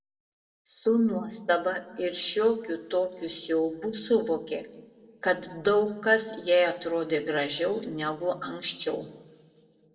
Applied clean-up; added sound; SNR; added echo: none; none; none; reverberation time 1.0 s.